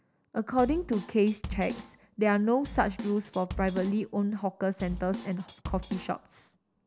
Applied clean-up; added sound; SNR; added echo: none; Drum kit; 11 dB; none.